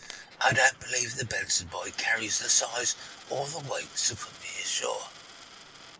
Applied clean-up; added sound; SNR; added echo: none; Coin (dropping); 19 dB; none.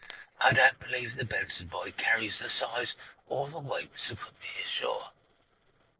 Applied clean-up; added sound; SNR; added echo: neural separator model SepFormer DNS4.